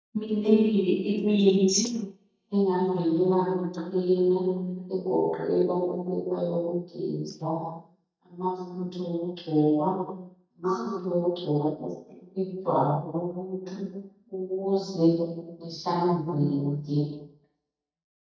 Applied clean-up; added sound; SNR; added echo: neural mask model DeepFilterNet 3.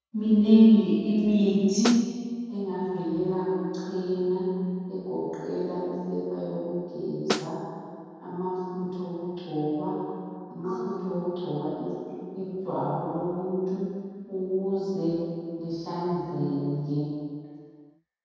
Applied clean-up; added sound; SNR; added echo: none; Snare drum; 4 dB; reverberation time 2.1 s.